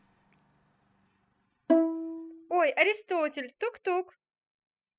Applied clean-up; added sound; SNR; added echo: classical method spectral subtraction.